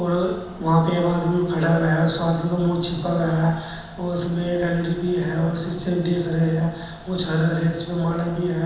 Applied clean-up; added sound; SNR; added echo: none; Mechanical fan; 19 dB; reverberation time 1.1 s.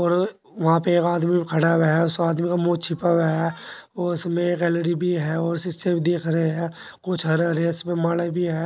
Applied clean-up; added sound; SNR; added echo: none; none; none; none.